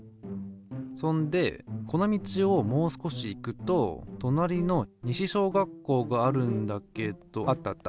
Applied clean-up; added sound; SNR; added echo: none; none; none; none.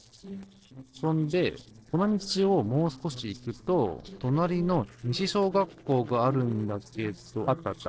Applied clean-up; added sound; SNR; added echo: neural separator model SepFormer DNS4.